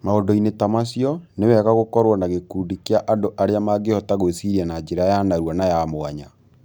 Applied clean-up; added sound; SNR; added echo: none; none; none; none.